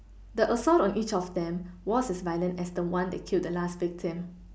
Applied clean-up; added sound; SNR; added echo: none; none; none; none.